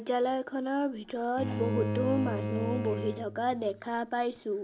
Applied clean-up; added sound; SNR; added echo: none; Bowed string instrument; 4 dB; none.